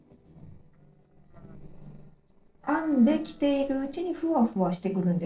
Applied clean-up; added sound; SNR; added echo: neural separator model SepFormer DNS4.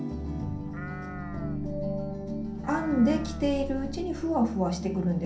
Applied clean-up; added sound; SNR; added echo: none; Livestock, farm animals, working animals; 13 dB; reverberation time 0.6 s.